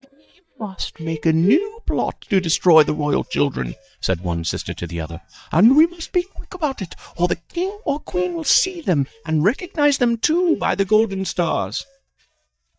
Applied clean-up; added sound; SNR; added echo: neural mask model DeepFilterNet 3.